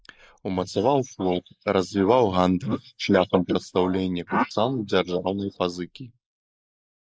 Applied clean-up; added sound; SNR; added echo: neural mask model Resemble Enhance denoiser.